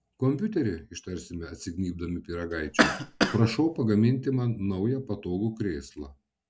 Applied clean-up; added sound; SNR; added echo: none; Cough; -1 dB; none.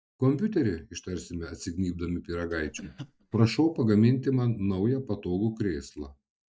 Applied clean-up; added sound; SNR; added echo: neural mask model DeepFilterNet 3.